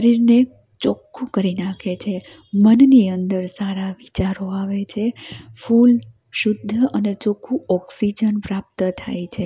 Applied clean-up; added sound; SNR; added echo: none; none; none; none.